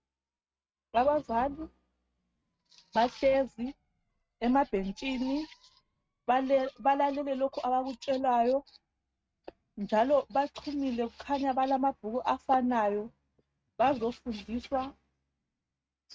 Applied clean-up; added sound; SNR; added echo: neural mask model RNNoise.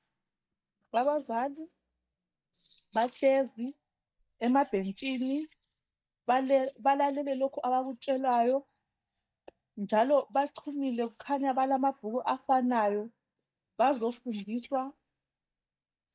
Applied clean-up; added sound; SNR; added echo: neural mask model DeepFilterNet 3.